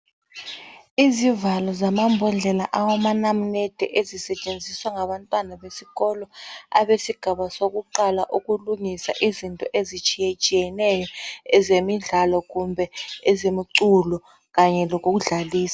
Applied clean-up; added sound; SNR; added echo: none; none; none; none.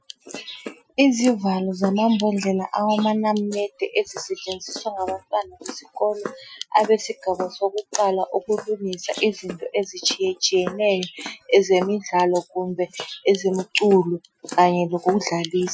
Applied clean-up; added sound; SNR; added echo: classical method Wiener filter.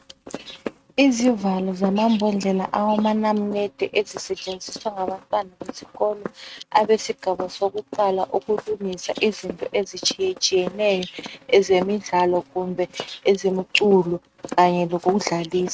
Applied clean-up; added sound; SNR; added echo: neural mask model RNNoise.